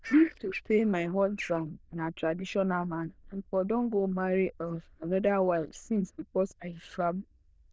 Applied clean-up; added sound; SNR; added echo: neural diffusion model UNIVERSE++.